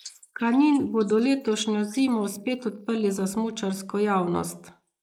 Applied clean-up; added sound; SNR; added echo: neural mask model Resemble Enhance denoiser.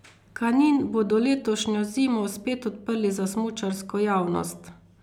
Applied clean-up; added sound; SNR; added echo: none; none; none; none.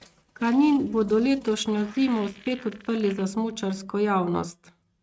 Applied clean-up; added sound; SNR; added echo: neural mask model RNNoise.